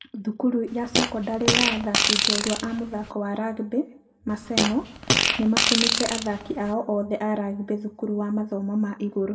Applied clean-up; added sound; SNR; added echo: none; Fart; -2 dB; reverberation time 0.7 s.